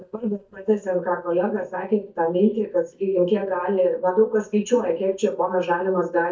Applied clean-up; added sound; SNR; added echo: neural mask model DeepFilterNet 3.